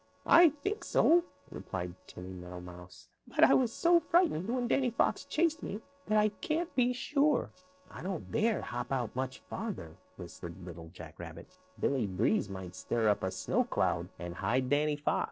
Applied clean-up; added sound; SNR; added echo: neural separator model SepFormer DNS4.